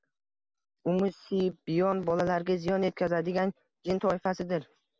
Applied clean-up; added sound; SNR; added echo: none; none; none; none.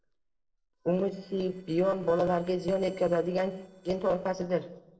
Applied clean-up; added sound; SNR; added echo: neural separator model SepFormer DNS4.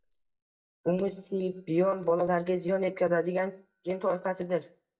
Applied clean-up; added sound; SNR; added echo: neural mask model DeepFilterNet 3.